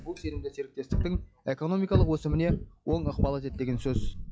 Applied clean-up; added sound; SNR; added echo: classical method log-MMSE.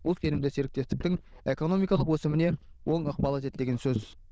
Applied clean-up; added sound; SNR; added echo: neural diffusion model UNIVERSE++.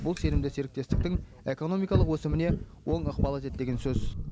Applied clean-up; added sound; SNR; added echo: none; Fire; 0 dB; none.